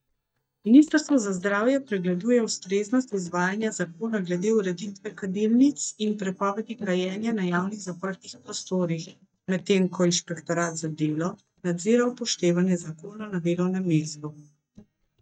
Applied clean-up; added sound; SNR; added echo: neural mask model DeepFilterNet 3.